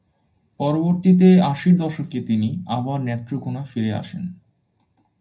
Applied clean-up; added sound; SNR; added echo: none; none; none; reverberation time 0.4 s.